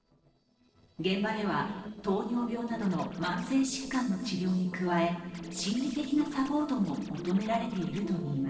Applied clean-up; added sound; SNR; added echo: neural separator model SepFormer DNS4.